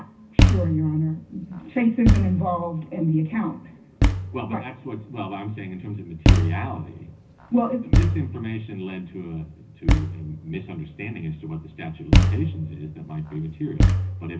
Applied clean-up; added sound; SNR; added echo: none; Thump, thud; -4 dB; reverberation time 0.4 s.